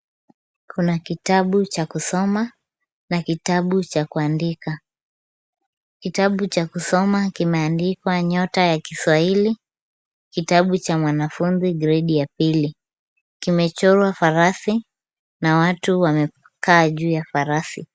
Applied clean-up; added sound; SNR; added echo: none; none; none; none.